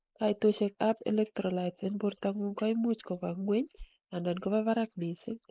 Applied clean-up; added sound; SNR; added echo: neural mask model Resemble Enhance denoiser.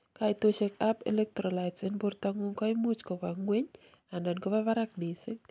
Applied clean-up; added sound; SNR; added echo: none; none; none; none.